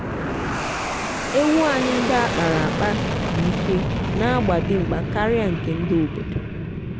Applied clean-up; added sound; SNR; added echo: none; Fixed-wing aircraft, airplane; 1 dB; none.